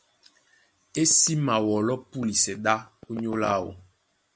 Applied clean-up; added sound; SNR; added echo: none; none; none; none.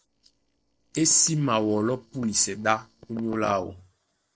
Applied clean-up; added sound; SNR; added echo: neural separator model SepFormer DNS4.